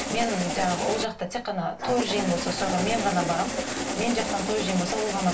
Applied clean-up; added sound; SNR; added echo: none; Engine starting; 3 dB; reverberation time 0.3 s.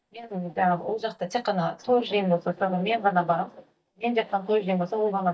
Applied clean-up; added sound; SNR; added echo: neural mask model DeepFilterNet 3.